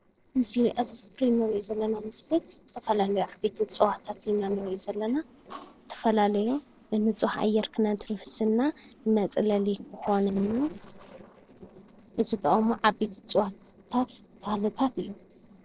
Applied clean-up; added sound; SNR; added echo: neural separator model SepFormer DNS4.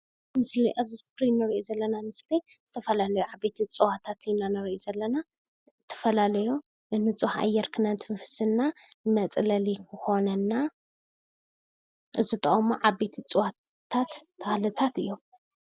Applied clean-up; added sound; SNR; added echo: none; none; none; none.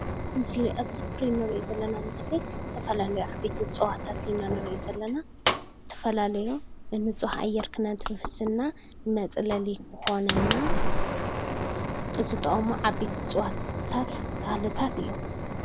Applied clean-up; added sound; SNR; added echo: none; Fire; 1 dB; none.